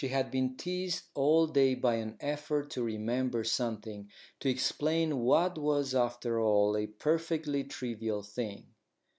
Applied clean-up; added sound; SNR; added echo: none; none; none; none.